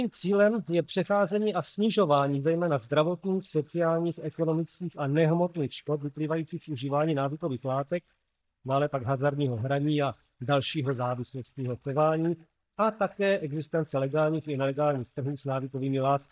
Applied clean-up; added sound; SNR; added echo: neural mask model DeepFilterNet 3.